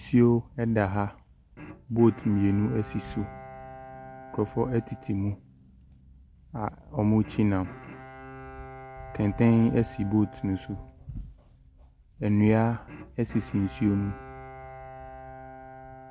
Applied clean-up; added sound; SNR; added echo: none; Bowed string instrument; 18 dB; none.